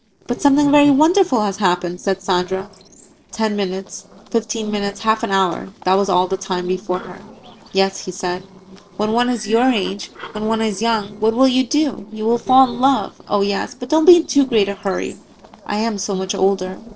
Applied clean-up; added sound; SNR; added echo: neural separator model SepFormer DNS4.